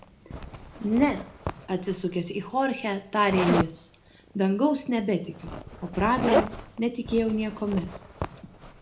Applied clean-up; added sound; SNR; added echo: none; Zipper (clothing); 6 dB; reverberation time 0.3 s.